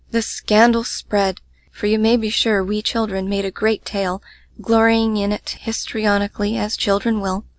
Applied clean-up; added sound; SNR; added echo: none; none; none; none.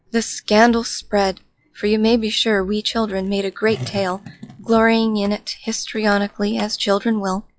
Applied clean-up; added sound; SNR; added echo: classical method log-MMSE.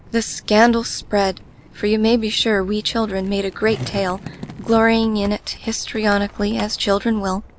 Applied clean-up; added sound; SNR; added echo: none; Skateboard; 18 dB; none.